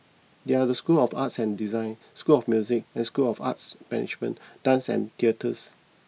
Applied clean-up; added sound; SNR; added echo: none; none; none; none.